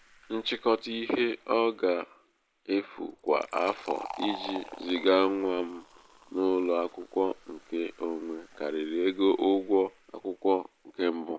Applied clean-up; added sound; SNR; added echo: none; Fill (with liquid); 18 dB; none.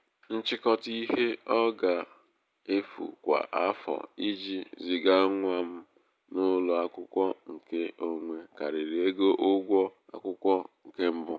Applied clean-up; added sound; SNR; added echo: none; none; none; none.